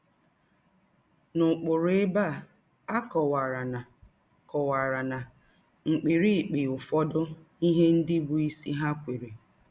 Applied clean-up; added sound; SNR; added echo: none; none; none; none.